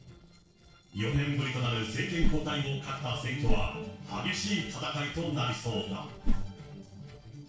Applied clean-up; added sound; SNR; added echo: neural separator model SepFormer DNS4.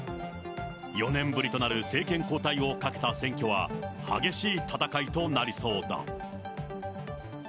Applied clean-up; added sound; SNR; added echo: none; none; none; none.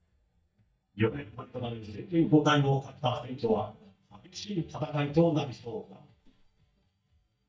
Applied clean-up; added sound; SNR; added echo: neural mask model DeepFilterNet 3.